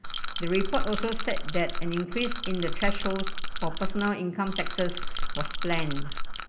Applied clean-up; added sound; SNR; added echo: none; Rattle / Rattle (instrument); -4 dB; none.